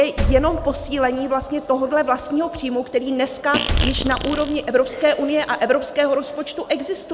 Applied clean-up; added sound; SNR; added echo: none; Liquid + Fart; 7 dB; none.